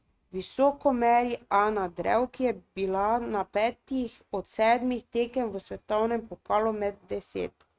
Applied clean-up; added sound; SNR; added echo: neural mask model RNNoise.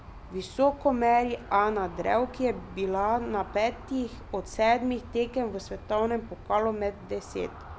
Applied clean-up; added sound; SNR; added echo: none; Aircraft; 16 dB; none.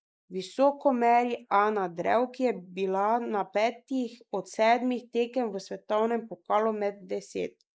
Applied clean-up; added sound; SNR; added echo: neural mask model Resemble Enhance denoiser.